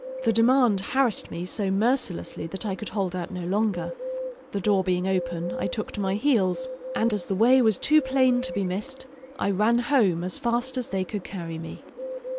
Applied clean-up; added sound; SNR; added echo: none; Bird; 12 dB; none.